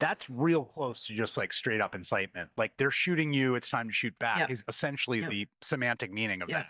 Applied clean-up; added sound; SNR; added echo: neural mask model DeepFilterNet 3.